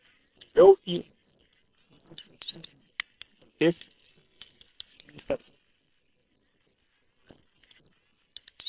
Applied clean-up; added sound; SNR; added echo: neural separator model SepFormer WHAM!.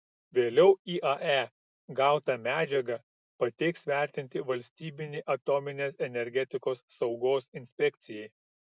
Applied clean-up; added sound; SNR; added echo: none; none; none; none.